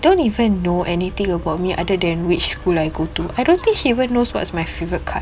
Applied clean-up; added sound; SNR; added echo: none; none; none; none.